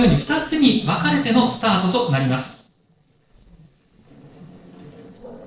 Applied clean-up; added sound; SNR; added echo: neural separator model SepFormer DNS4.